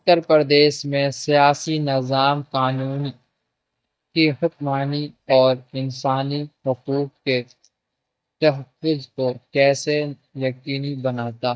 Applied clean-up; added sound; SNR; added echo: neural mask model DeepFilterNet 3.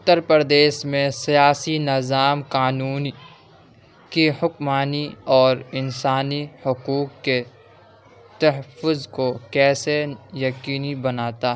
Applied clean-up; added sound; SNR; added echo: none; none; none; none.